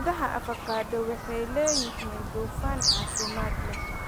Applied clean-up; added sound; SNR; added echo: none; Bird vocalization, bird call, bird song; -1 dB; none.